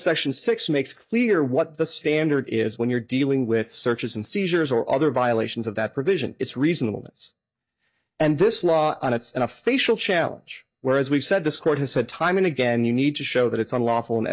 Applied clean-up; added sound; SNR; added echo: neural mask model DeepFilterNet 3.